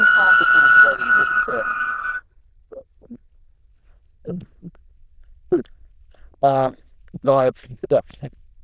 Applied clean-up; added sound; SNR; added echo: neural diffusion model UNIVERSE++.